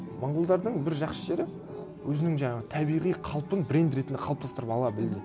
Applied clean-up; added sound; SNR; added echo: none; none; none; none.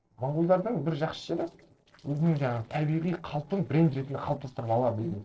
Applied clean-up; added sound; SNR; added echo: neural separator model SepFormer DNS4.